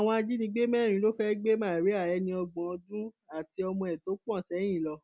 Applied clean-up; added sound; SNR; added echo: none; none; none; none.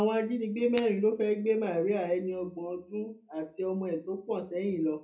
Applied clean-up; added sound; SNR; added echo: none; Tap / Glass; 16 dB; reverberation time 0.3 s.